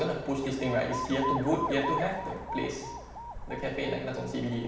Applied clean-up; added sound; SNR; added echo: none; Alarm; 6 dB; reverberation time 0.9 s.